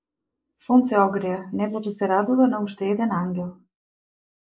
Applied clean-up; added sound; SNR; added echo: neural mask model Resemble Enhance denoiser.